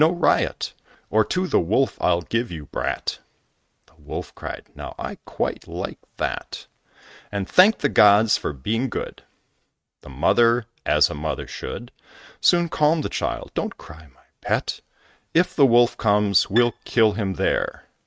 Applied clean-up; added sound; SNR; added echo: neural mask model RNNoise.